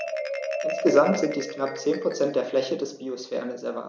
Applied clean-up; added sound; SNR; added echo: none; Marimba, xylophone; 7 dB; none.